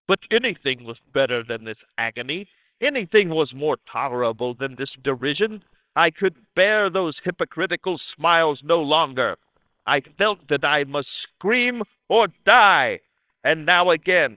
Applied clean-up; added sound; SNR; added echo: neural separator model SepFormer WHAMR!.